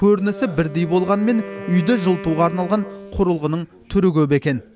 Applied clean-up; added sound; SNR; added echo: none; Wind instrument, woodwind instrument; 16 dB; none.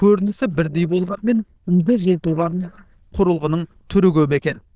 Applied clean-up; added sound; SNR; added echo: neural diffusion model UNIVERSE++.